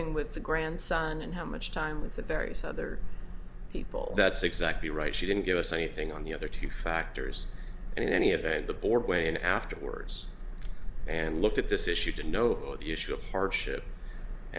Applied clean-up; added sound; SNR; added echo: none; none; none; none.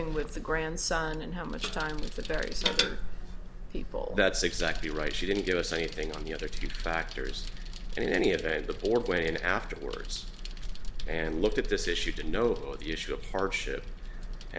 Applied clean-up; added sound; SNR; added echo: none; Bicycle; 13 dB; none.